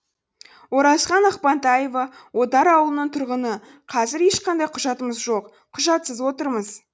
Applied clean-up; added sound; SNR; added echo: none; none; none; none.